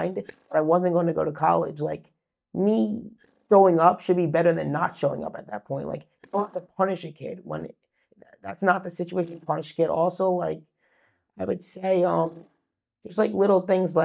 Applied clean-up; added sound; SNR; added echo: neural mask model DeepFilterNet 3.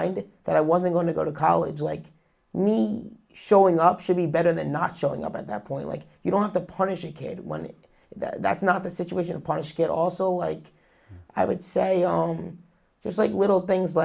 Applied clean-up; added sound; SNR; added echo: none; none; none; none.